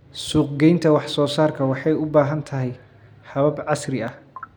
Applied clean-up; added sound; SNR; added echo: none; none; none; none.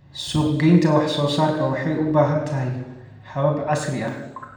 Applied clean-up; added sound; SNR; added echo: none; none; none; reverberation time 0.9 s.